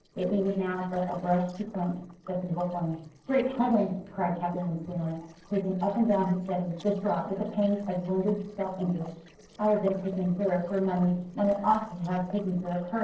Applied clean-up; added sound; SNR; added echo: neural separator model SepFormer DNS4.